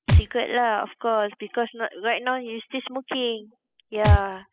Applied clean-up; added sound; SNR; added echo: classical method spectral subtraction.